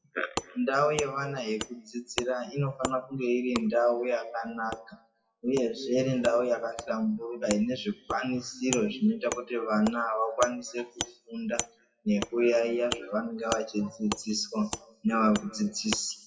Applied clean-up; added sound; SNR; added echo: classical method WPE with log-MMSE.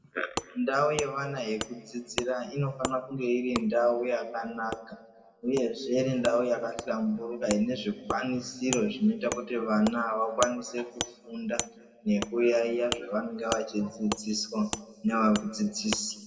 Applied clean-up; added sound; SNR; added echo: none; Wood; 11 dB; reverberation time 1.2 s.